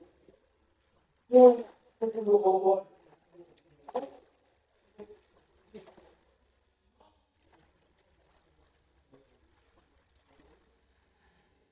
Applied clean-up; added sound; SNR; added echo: neural mask model DeepFilterNet 3.